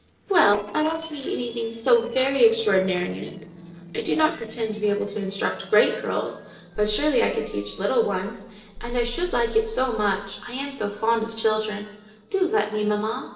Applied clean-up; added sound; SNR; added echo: neural separator model SepFormer DNS4.